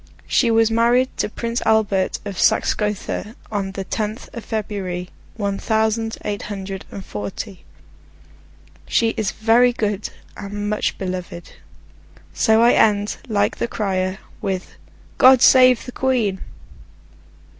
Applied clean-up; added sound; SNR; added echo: none; none; none; none.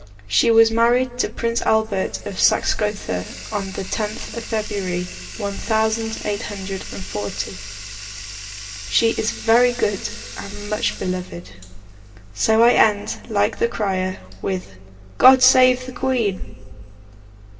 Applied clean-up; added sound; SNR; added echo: none; Bathtub (filling or washing); 15 dB; reverberation time 1.4 s.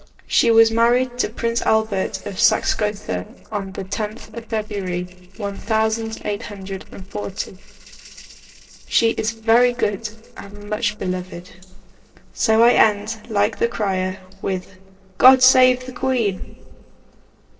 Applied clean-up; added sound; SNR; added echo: neural separator model SepFormer DNS4.